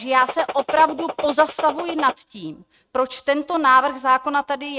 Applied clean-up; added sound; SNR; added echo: neural mask model RNNoise.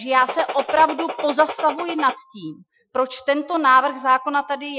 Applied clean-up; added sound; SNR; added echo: classical method Wiener filter.